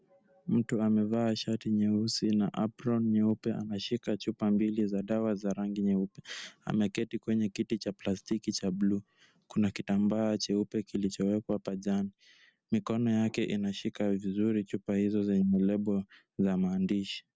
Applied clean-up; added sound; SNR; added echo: none; none; none; none.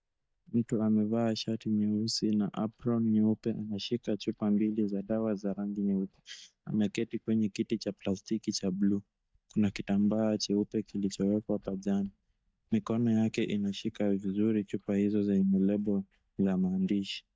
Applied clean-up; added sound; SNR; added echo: neural mask model DeepFilterNet 3.